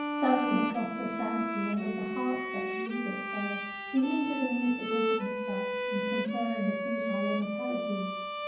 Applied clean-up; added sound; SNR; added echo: none; Bowed string instrument; 1 dB; reverberation time 1.2 s.